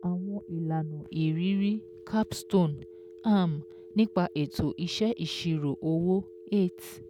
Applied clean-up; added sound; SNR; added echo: none; Telephone; 18 dB; none.